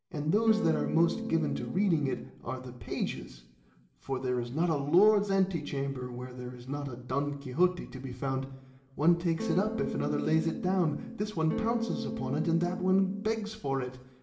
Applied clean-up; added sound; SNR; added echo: none; Electric guitar / Strum; 6 dB; reverberation time 0.8 s.